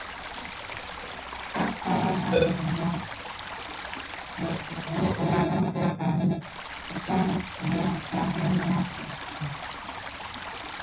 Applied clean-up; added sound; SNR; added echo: none; Stream; 9 dB; reverberation time 0.5 s.